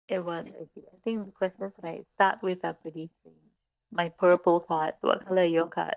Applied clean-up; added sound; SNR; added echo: neural mask model DeepFilterNet 3.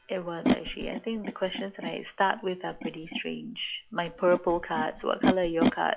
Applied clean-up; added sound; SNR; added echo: classical method log-MMSE.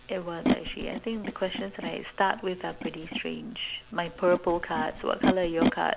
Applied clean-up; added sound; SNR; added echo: none; Animal; 3 dB; none.